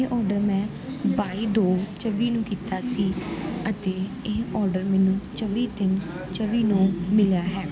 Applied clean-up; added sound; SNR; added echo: none; none; none; none.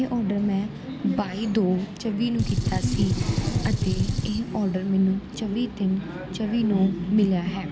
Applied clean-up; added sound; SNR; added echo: none; Gunshot, gunfire; 1 dB; none.